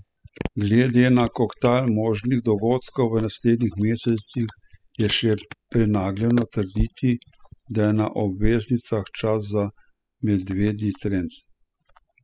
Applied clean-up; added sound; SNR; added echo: classical method spectral subtraction.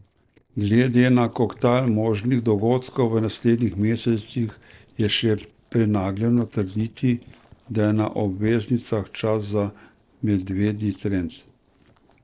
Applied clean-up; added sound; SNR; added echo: neural separator model SepFormer DNS4.